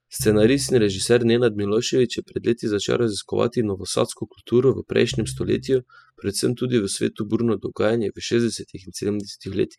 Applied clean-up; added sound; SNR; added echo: classical method spectral subtraction.